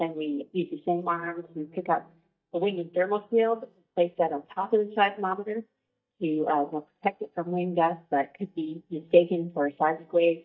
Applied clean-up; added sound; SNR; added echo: neural mask model DeepFilterNet 3.